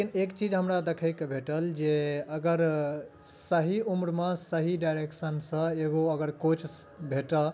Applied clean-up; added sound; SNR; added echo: none; none; none; none.